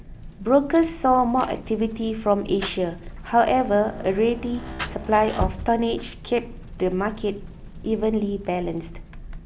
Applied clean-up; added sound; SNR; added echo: none; Rain; 15 dB; none.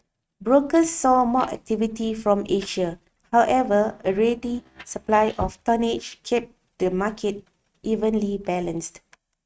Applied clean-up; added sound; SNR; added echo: neural mask model RNNoise.